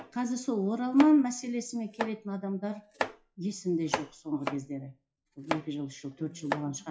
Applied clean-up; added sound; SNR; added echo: classical method WPE with log-MMSE.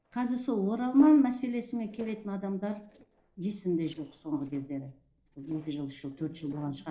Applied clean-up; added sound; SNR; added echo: neural separator model SepFormer DNS4.